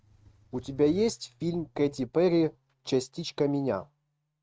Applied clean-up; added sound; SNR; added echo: neural mask model RNNoise.